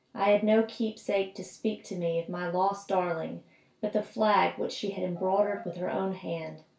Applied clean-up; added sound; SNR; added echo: none; Piano; 13 dB; reverberation time 0.2 s.